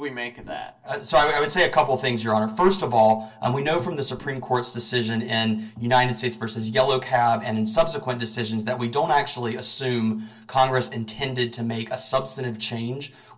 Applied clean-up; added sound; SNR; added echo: neural separator model SepFormer DNS4.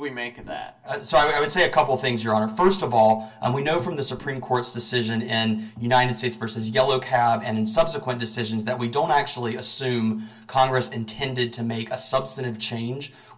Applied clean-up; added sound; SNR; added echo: none; Whoosh, swoosh, swish; 20 dB; reverberation time 0.1 s.